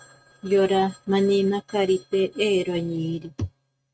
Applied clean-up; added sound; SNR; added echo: neural mask model RNNoise.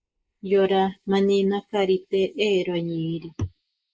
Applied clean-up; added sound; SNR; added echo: neural mask model Resemble Enhance denoiser.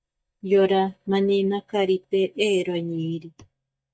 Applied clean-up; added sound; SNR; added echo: neural mask model DeepFilterNet 3.